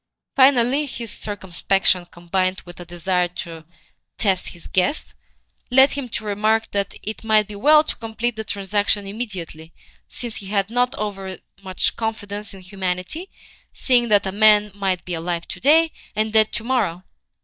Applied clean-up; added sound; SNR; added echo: neural mask model DeepFilterNet 3.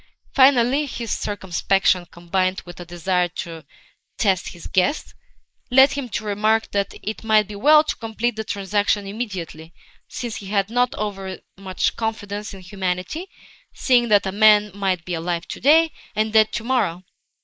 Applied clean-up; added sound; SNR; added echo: neural mask model Resemble Enhance denoiser.